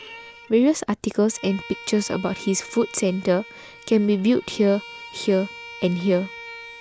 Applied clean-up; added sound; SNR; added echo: none; Bowed string instrument; 17 dB; none.